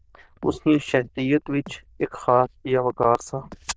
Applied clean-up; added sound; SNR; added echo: neural diffusion model UNIVERSE++.